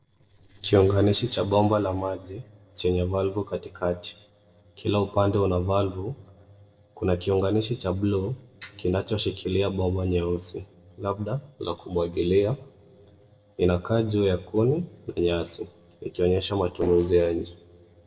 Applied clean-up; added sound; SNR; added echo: neural separator model SepFormer DNS4.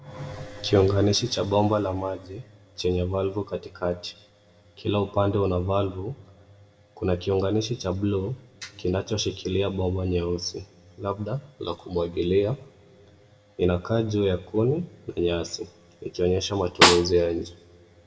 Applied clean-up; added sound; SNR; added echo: none; Snare drum; -4 dB; reverberation time 0.7 s.